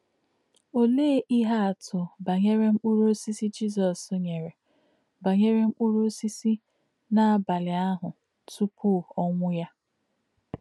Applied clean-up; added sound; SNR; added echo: none; none; none; none.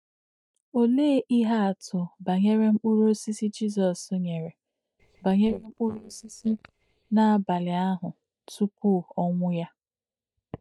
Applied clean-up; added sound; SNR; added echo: neural mask model DeepFilterNet 3.